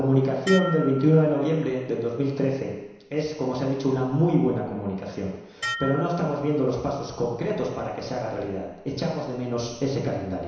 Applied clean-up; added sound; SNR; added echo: none; Dishes, pots, and pans; 13 dB; reverberation time 1.0 s.